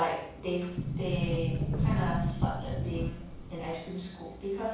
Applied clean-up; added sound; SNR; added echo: none; Sliding door; -4 dB; reverberation time 0.7 s.